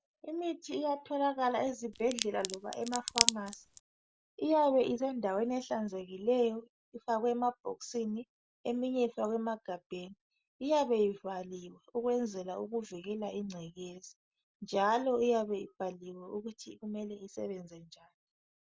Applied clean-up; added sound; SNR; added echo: none; Crack; 1 dB; none.